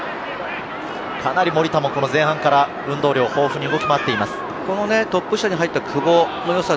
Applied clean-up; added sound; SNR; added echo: none; none; none; none.